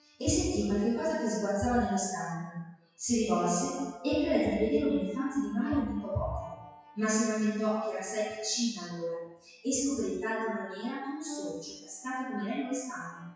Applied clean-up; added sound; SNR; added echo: classical method WPE with log-MMSE.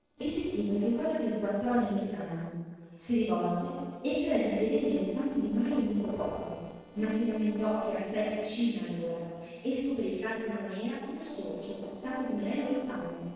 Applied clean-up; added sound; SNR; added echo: neural separator model SepFormer DNS4.